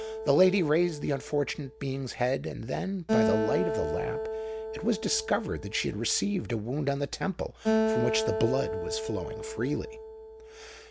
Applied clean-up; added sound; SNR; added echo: none; Acoustic guitar; 3 dB; none.